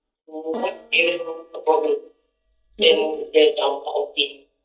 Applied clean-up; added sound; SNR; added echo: neural mask model DeepFilterNet 3.